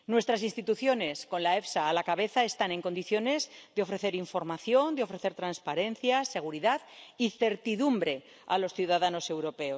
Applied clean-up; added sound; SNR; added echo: none; none; none; none.